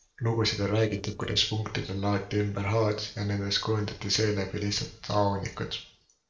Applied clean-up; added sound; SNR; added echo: neural separator model SepFormer DNS4.